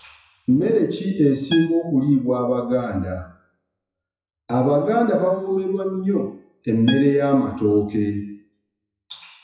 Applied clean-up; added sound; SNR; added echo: classical method WPE with log-MMSE.